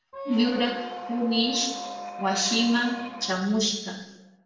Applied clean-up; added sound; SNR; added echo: none; Squeak; 10 dB; reverberation time 1.0 s.